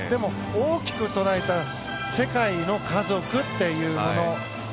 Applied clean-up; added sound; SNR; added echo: none; none; none; none.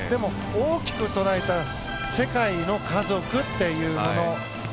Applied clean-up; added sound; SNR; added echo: none; Walk, footsteps + Boom; 14 dB; none.